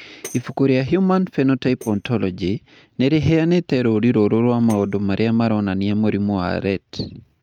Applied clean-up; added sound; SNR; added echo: neural mask model RNNoise.